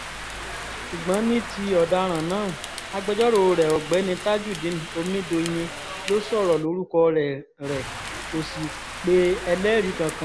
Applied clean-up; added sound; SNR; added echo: none; Rain; 10 dB; none.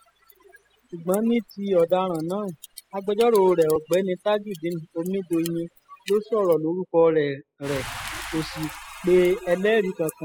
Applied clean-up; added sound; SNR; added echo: classical method spectral subtraction.